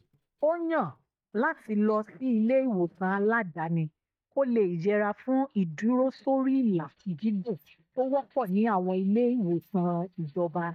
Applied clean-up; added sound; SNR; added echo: neural mask model DeepFilterNet 3.